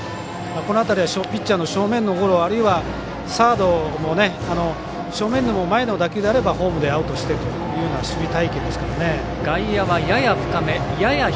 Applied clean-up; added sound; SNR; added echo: none; none; none; none.